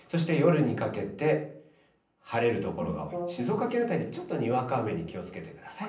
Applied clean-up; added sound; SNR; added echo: none; Brass instrument; 12 dB; reverberation time 0.6 s.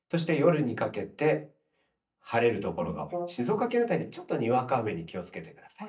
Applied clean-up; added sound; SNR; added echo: neural mask model DeepFilterNet 3.